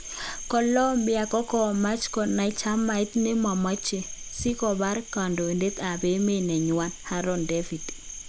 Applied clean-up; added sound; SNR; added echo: none; Cricket; 12 dB; none.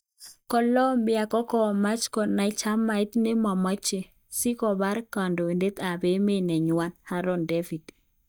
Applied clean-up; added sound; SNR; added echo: neural mask model DeepFilterNet 3.